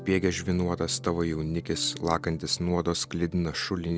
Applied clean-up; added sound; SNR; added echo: none; none; none; none.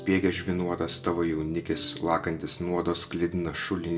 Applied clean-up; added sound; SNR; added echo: none; none; none; reverberation time 0.4 s.